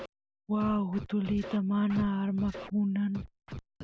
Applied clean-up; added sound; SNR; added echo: none; Scratching (performance technique); 13 dB; none.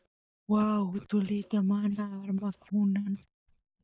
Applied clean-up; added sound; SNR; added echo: neural mask model DeepFilterNet 3.